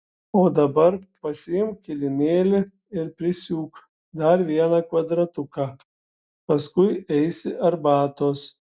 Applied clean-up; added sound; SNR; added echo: none; none; none; none.